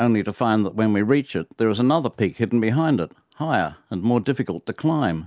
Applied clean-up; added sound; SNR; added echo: none; none; none; none.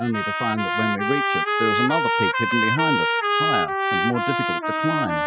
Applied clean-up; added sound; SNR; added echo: classical method spectral subtraction.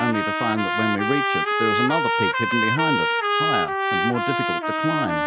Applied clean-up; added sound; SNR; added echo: none; Trumpet; -4 dB; none.